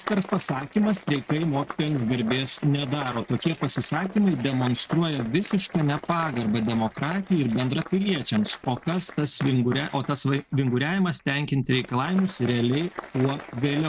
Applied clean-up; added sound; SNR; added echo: neural mask model RNNoise.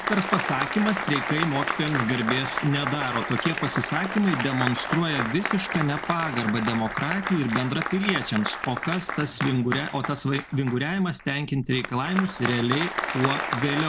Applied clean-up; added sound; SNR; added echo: none; Applause; 4 dB; none.